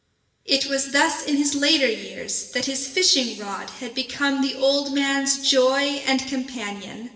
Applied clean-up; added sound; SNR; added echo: none; none; none; reverberation time 1.2 s.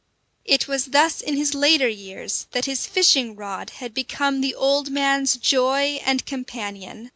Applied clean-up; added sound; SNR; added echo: none; none; none; none.